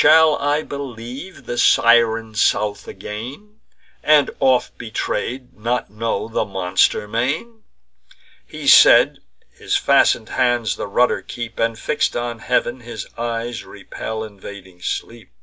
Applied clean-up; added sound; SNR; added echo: none; none; none; none.